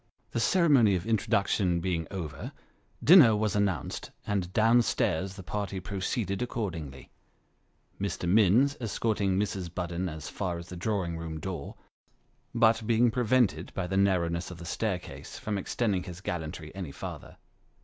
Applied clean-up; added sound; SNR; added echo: none; none; none; none.